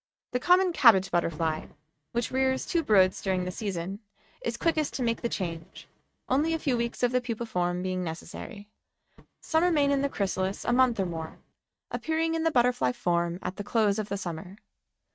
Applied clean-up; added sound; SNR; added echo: neural mask model RNNoise.